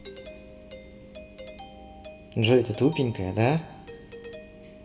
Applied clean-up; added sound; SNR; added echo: none; Doorbell; 17 dB; reverberation time 1.6 s.